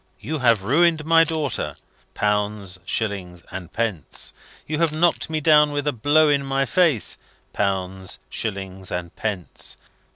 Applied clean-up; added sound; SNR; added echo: none; Crumpling, crinkling; 17 dB; none.